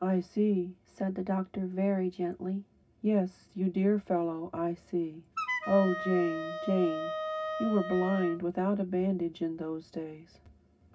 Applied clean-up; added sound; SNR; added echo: none; Wind instrument, woodwind instrument; 5 dB; reverberation time 0.4 s.